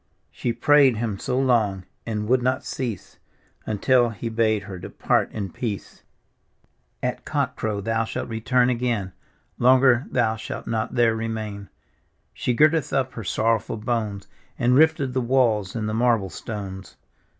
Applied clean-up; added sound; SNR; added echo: none; none; none; none.